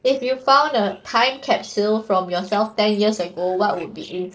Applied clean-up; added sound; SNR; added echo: neural separator model SepFormer DNS4.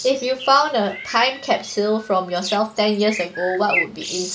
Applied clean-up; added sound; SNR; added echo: none; Bird; 10 dB; none.